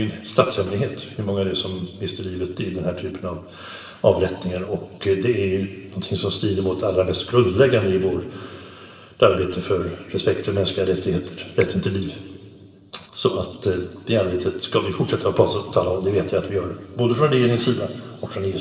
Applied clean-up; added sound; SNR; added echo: neural separator model SepFormer DNS4.